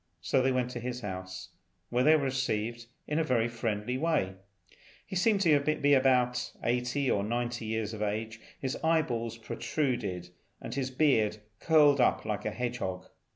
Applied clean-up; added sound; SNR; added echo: none; none; none; none.